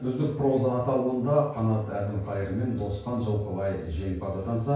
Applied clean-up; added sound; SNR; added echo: none; none; none; reverberation time 0.5 s.